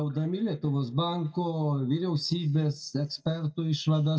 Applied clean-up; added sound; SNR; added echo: neural mask model DeepFilterNet 3.